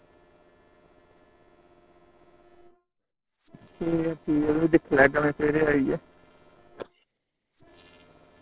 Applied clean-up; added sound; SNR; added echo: neural separator model SepFormer DNS4.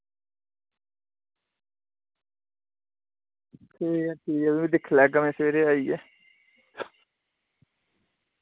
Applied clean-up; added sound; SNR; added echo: none; none; none; none.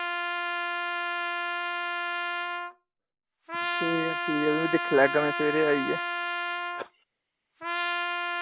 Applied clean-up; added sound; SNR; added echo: none; Trumpet; 0 dB; none.